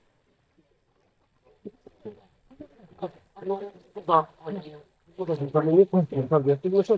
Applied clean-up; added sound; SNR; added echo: neural mask model DeepFilterNet 3.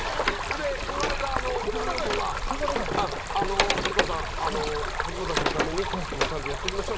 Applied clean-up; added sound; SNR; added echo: none; Wood + Stream; -3 dB; none.